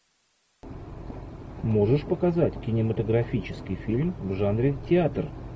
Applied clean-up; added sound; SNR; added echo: none; none; none; none.